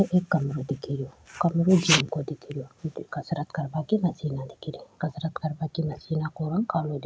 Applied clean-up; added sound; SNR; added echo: none; none; none; none.